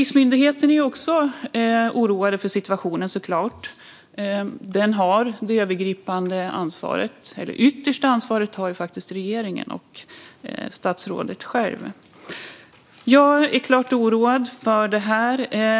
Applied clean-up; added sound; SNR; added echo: none; none; none; none.